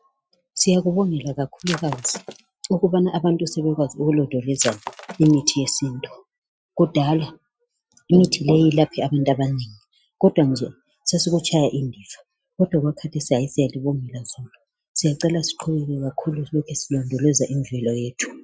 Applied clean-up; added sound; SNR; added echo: classical method Wiener filter.